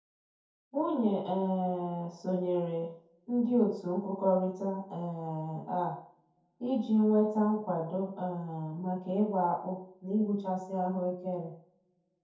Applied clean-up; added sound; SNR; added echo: none; none; none; reverberation time 0.6 s.